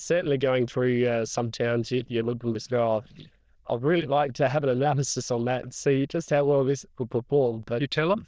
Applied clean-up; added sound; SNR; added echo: neural diffusion model UNIVERSE++.